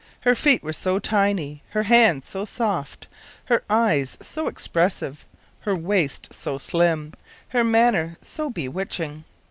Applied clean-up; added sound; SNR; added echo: none; none; none; none.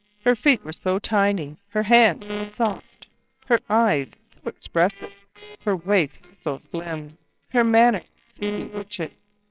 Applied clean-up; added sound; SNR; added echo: neural separator model SepFormer WHAMR!.